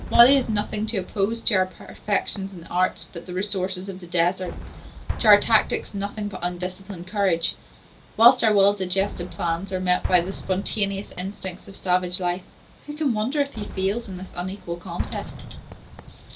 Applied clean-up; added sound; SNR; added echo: none; Cheering / Fireworks + Explosion; 12 dB; none.